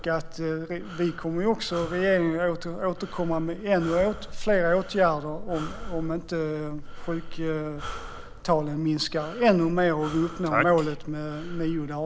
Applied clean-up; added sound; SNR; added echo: none; Breathing; 10 dB; none.